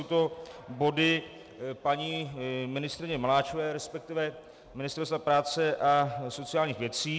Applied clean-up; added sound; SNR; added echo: none; none; none; none.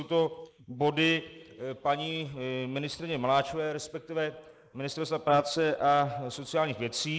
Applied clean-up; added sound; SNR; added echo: neural mask model Resemble Enhance denoiser.